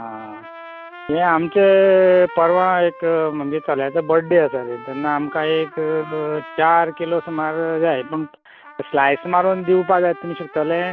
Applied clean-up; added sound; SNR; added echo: none; Trumpet; 18 dB; none.